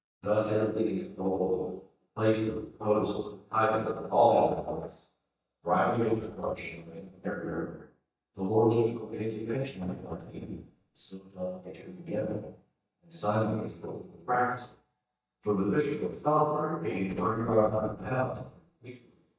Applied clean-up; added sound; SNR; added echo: neural mask model DeepFilterNet 3.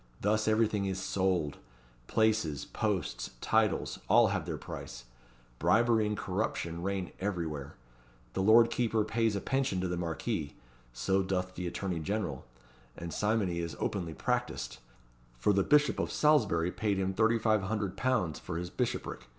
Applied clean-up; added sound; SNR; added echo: none; none; none; none.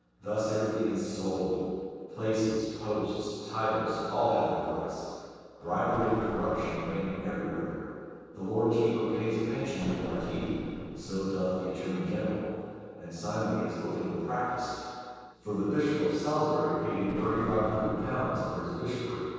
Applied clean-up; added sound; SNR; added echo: neural separator model SepFormer DNS4.